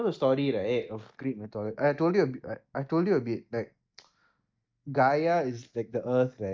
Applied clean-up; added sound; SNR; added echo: neural mask model DeepFilterNet 3.